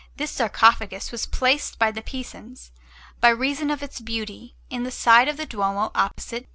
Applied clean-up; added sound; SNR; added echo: none; none; none; none.